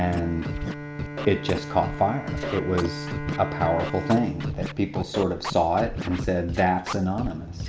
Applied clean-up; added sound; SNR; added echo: none; Bowed string instrument + Scratching (performance technique); 6 dB; none.